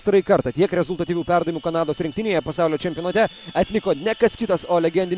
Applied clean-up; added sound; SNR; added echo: none; none; none; none.